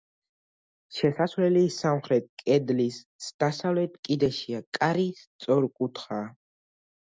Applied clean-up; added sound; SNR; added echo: none; none; none; none.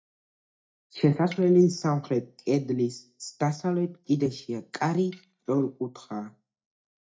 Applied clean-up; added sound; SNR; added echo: neural mask model DeepFilterNet 3.